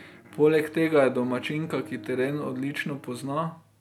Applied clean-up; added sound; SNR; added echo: none; Bowed string instrument; 19 dB; none.